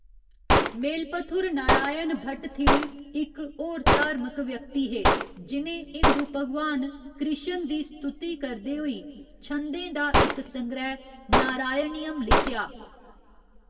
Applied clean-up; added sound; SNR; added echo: none; Gunshot, gunfire; -4 dB; reverberation time 1.4 s.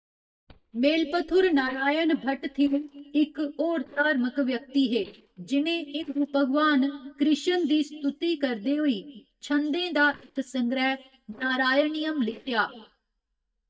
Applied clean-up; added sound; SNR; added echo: neural mask model DeepFilterNet 3.